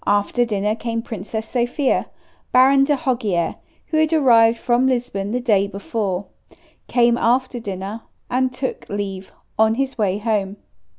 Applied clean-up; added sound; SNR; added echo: none; none; none; none.